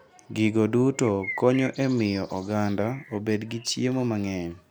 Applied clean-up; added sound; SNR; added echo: none; Bird; 17 dB; none.